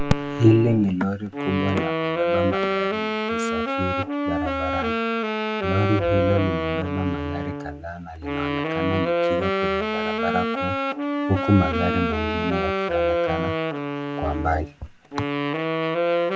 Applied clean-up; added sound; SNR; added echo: none; Wind instrument, woodwind instrument; -1 dB; none.